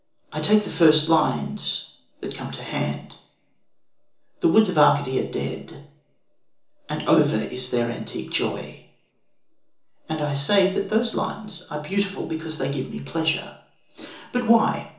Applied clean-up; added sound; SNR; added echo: none; none; none; reverberation time 0.7 s.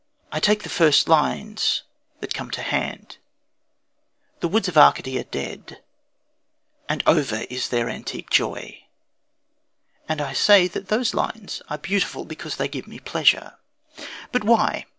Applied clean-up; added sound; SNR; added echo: none; none; none; none.